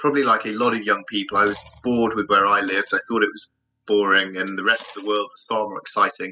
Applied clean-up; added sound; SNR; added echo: classical method spectral subtraction.